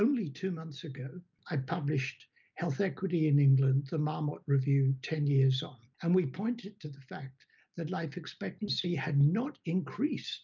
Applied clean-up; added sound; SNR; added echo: none; none; none; none.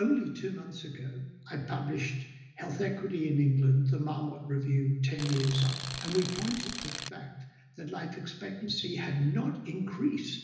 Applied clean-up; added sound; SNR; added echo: none; Tools; 8 dB; reverberation time 1.0 s.